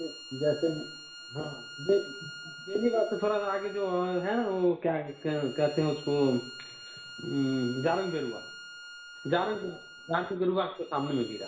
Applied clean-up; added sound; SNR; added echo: none; Bowed string instrument; 15 dB; reverberation time 0.6 s.